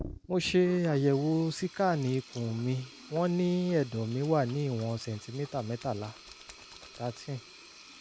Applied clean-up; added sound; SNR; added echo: none; Sink (filling or washing); 18 dB; none.